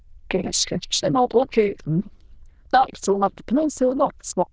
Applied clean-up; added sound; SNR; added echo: neural diffusion model UNIVERSE++.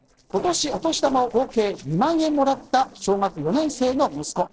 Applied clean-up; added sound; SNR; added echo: neural separator model SepFormer DNS4.